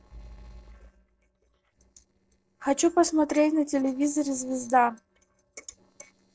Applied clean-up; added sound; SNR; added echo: neural separator model SepFormer DNS4.